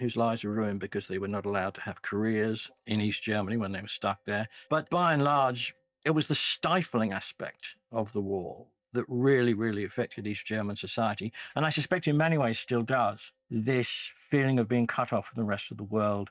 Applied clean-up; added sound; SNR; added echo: neural mask model DeepFilterNet 3.